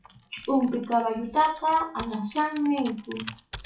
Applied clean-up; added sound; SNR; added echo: classical method WPE with log-MMSE.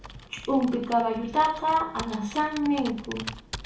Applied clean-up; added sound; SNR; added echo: none; Computer keyboard; 14 dB; reverberation time 0.8 s.